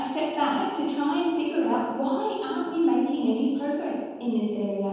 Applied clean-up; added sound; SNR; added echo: none; none; none; reverberation time 1.2 s.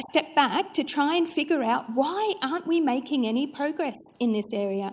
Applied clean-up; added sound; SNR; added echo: none; none; none; none.